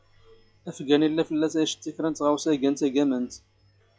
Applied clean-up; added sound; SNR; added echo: classical method log-MMSE.